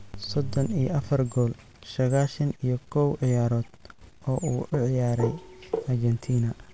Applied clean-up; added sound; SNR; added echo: none; none; none; none.